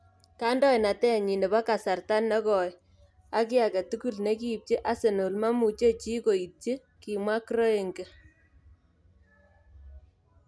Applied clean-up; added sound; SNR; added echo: none; none; none; none.